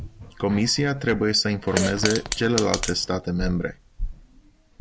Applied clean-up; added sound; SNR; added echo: none; Fart; 4 dB; none.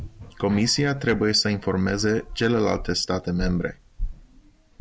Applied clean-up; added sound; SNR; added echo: none; none; none; none.